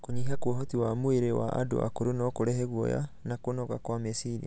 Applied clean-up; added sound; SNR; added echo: none; none; none; none.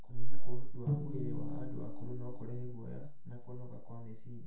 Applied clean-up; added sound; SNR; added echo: none; Bowed string instrument; 13 dB; reverberation time 0.3 s.